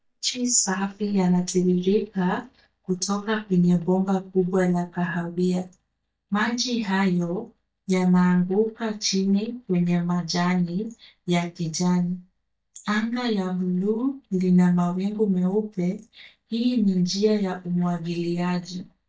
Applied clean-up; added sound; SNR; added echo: neural mask model DeepFilterNet 3.